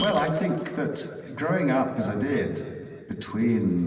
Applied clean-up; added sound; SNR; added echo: none; Shatter; 16 dB; reverberation time 2.3 s.